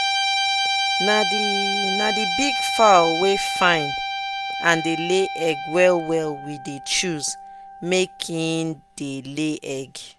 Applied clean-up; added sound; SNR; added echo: none; Guitar; 3 dB; none.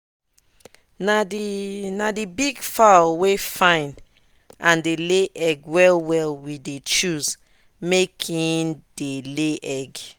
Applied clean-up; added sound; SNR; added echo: none; none; none; none.